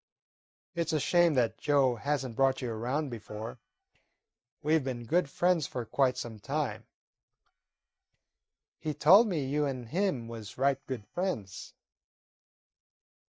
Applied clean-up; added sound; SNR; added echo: neural mask model DeepFilterNet 3.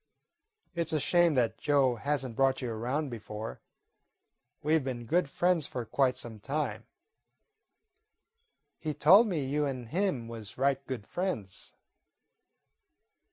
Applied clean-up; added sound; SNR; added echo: none; none; none; none.